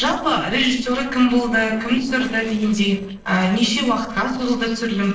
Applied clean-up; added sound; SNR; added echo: neural separator model SepFormer DNS4.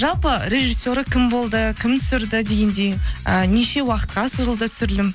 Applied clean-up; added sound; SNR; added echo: none; none; none; none.